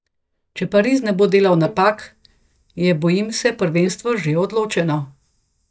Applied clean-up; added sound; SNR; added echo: neural mask model DeepFilterNet 3.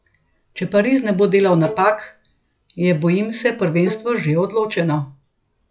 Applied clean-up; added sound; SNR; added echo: classical method log-MMSE.